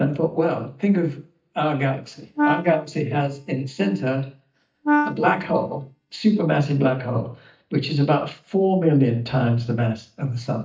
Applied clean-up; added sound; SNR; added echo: neural mask model DeepFilterNet 3.